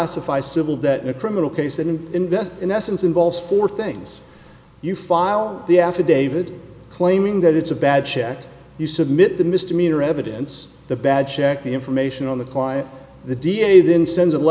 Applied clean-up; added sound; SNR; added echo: none; none; none; none.